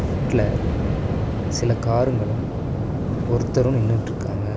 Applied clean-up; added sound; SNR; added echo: none; Waves, surf; 0 dB; none.